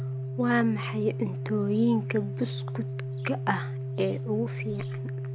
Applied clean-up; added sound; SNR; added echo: none; Organ; 4 dB; none.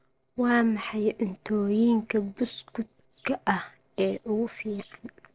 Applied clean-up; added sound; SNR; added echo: neural separator model SepFormer DNS4.